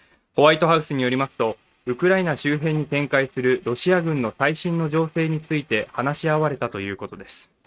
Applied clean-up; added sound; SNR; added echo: neural mask model RNNoise.